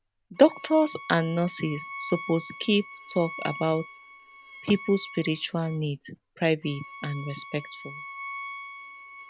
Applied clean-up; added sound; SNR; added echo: none; Bowed string instrument; 14 dB; none.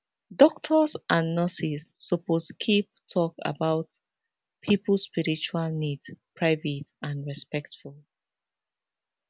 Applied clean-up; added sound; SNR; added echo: none; none; none; none.